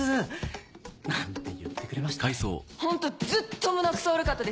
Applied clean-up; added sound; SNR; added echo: none; none; none; none.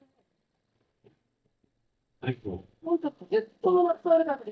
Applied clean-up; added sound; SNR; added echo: neural mask model DeepFilterNet 3.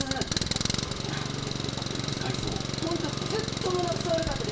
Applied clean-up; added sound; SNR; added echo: none; Engine; -3 dB; reverberation time 0.3 s.